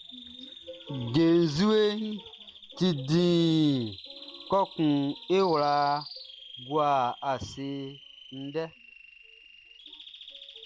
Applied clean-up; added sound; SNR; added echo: none; Bird vocalization, bird call, bird song; 18 dB; none.